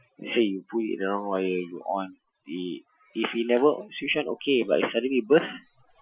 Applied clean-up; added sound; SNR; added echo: classical method Wiener filter.